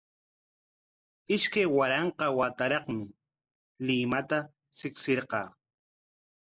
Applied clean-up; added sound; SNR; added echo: neural mask model Resemble Enhance denoiser.